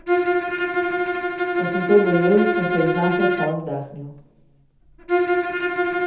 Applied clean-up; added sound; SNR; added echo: none; Bowed string instrument; -2 dB; reverberation time 0.6 s.